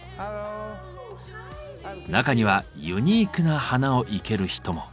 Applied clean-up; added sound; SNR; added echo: none; none; none; none.